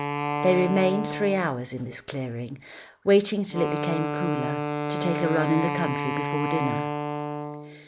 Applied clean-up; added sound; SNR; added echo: none; Wind instrument, woodwind instrument; 3 dB; none.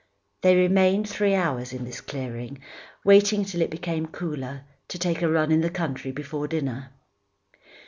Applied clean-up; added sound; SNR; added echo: none; none; none; none.